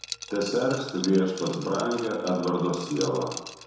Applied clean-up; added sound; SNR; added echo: none; Liquid; 14 dB; reverberation time 1.0 s.